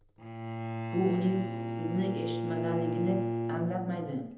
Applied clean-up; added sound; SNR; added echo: none; Bowed string instrument; 2 dB; reverberation time 0.9 s.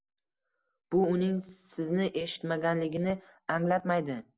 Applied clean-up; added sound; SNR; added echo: none; none; none; none.